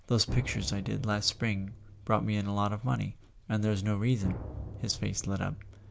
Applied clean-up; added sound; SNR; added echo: none; Drum; 12 dB; none.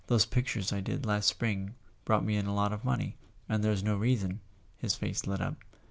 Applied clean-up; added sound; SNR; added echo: none; none; none; none.